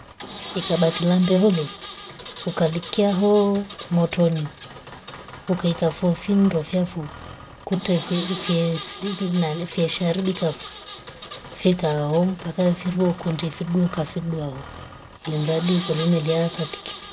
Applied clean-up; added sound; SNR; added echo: none; Engine; 14 dB; none.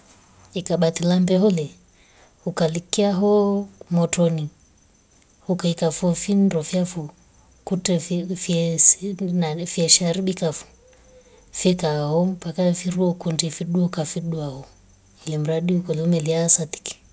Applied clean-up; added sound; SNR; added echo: none; none; none; none.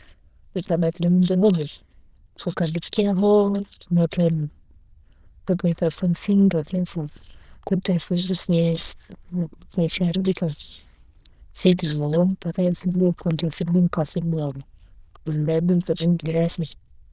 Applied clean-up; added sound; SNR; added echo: neural diffusion model UNIVERSE++.